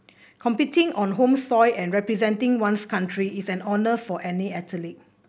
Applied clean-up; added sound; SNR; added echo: none; none; none; none.